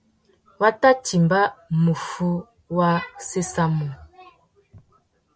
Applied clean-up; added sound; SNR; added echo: none; none; none; none.